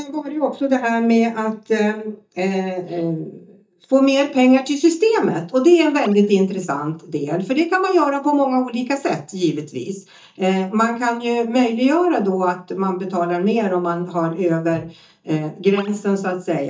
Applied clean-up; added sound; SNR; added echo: neural mask model DeepFilterNet 3.